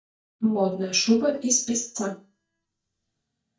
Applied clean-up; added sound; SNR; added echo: neural mask model DeepFilterNet 3.